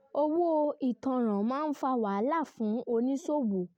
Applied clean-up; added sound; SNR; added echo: none; none; none; none.